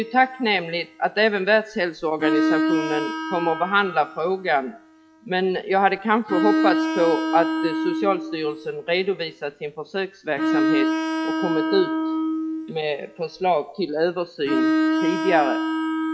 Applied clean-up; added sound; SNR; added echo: classical method log-MMSE.